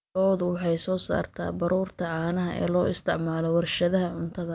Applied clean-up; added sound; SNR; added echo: none; none; none; none.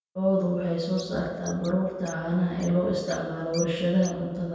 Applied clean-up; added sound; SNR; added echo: none; Bird; 19 dB; reverberation time 1.1 s.